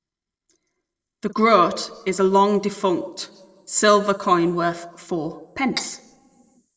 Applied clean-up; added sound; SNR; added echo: neural separator model SepFormer DNS4.